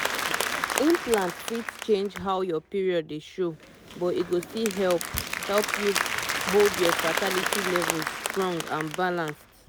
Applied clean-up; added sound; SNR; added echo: none; Applause; 3 dB; none.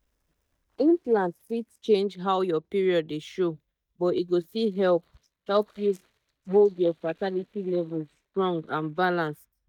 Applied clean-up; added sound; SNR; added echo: neural mask model DeepFilterNet 3.